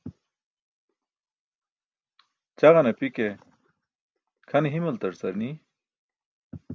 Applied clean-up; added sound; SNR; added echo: none; none; none; none.